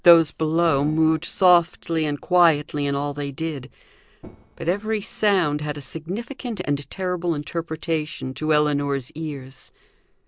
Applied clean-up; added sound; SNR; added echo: neural separator model SepFormer DNS4.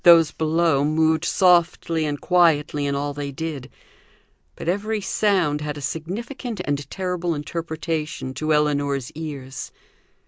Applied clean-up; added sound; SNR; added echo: none; none; none; none.